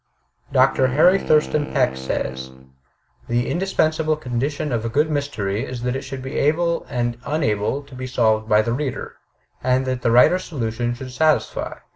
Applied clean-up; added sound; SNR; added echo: none; Wind instrument, woodwind instrument; 13 dB; none.